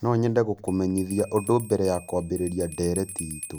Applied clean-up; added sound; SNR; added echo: none; Bell; 16 dB; none.